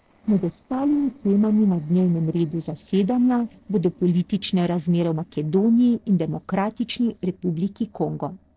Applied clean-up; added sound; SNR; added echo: neural separator model SepFormer DNS4.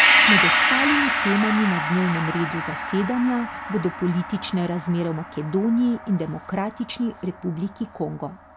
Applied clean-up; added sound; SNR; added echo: none; Gong; 0 dB; none.